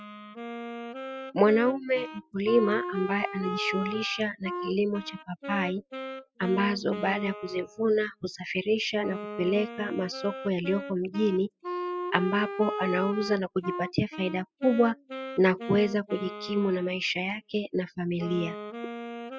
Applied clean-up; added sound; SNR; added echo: classical method spectral subtraction.